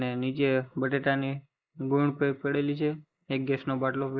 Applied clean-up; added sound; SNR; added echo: neural mask model Resemble Enhance denoiser.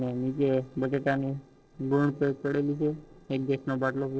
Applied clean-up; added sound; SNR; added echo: neural separator model SepFormer DNS4.